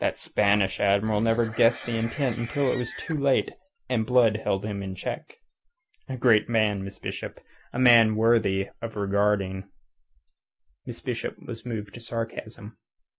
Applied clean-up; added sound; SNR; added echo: none; Livestock, farm animals, working animals; 14 dB; none.